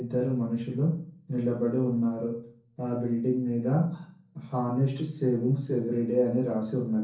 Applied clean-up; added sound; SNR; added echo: none; none; none; reverberation time 0.6 s.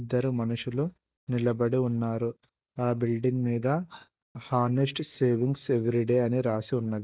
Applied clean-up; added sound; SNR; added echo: none; none; none; none.